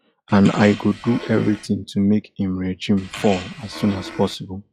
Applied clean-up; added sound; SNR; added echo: classical method log-MMSE.